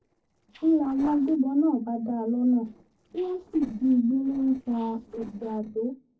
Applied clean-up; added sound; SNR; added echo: neural separator model SepFormer DNS4.